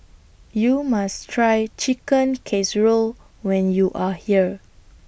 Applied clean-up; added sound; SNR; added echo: none; none; none; none.